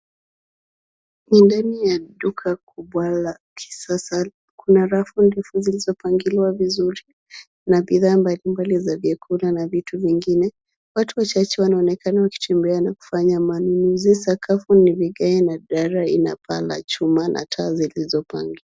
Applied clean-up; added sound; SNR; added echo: none; none; none; none.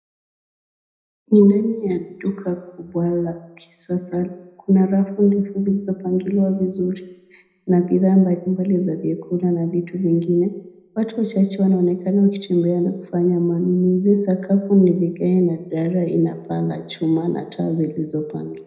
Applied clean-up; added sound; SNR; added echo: none; none; none; reverberation time 0.8 s.